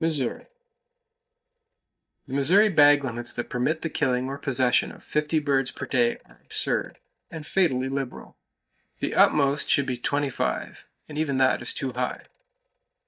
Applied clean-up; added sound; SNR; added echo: neural mask model DeepFilterNet 3.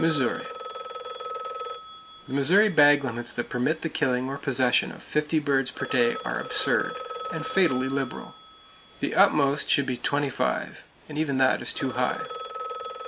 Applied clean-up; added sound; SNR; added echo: none; Telephone; 12 dB; none.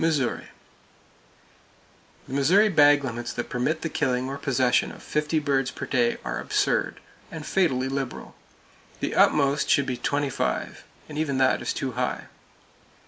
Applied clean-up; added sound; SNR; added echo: none; none; none; none.